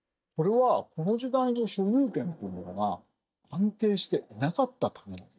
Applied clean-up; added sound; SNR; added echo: neural mask model DeepFilterNet 3.